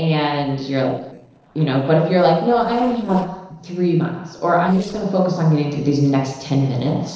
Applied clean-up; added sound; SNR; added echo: neural separator model SepFormer DNS4.